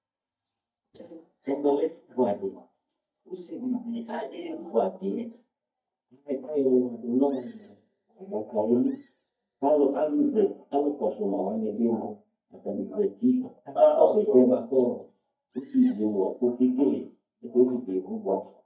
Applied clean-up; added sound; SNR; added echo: neural mask model DeepFilterNet 3.